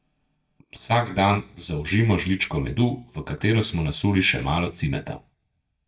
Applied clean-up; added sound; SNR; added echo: neural mask model DeepFilterNet 3.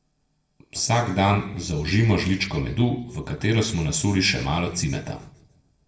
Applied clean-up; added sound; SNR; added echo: neural separator model SepFormer DNS4.